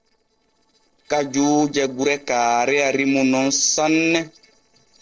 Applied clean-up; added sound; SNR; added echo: neural separator model SepFormer DNS4.